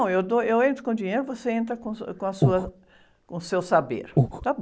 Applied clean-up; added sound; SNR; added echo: none; Breathing; -4 dB; none.